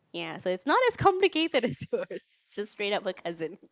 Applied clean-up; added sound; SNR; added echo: neural mask model Resemble Enhance denoiser.